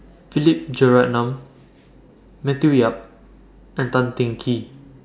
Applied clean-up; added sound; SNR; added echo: none; none; none; none.